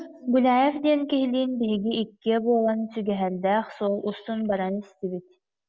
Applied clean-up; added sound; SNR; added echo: none; none; none; none.